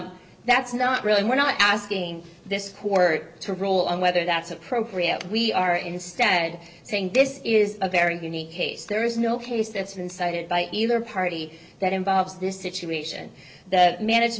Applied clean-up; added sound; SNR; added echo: none; none; none; none.